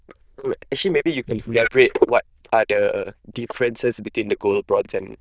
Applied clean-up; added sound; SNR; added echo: neural diffusion model UNIVERSE++.